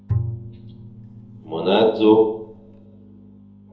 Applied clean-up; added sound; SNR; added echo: none; Bowed string instrument; 9 dB; reverberation time 0.7 s.